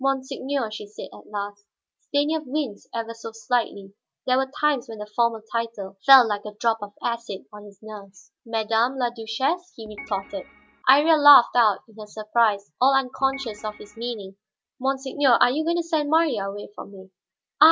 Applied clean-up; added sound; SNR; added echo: none; Organ; 19 dB; none.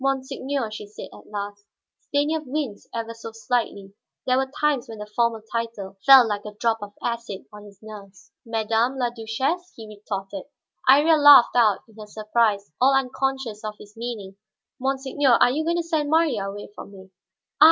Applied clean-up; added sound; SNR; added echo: none; none; none; none.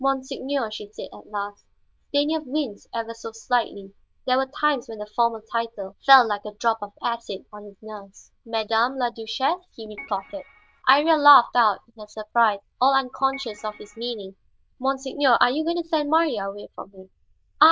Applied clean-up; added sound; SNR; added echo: neural diffusion model UNIVERSE++.